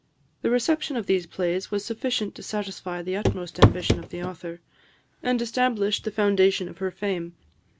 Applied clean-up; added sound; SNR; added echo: none; Walk, footsteps / Run / Wood; -5 dB; none.